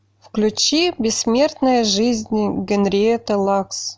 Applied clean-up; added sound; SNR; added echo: none; none; none; none.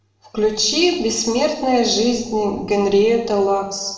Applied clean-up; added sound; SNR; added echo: none; none; none; reverberation time 0.9 s.